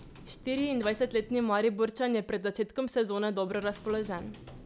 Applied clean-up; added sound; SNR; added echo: none; Computer keyboard; 20 dB; none.